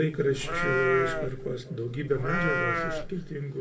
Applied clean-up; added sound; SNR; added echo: none; Livestock, farm animals, working animals; 2 dB; reverberation time 1.6 s.